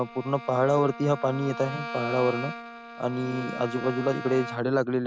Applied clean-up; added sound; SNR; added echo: none; Bowed string instrument; 11 dB; none.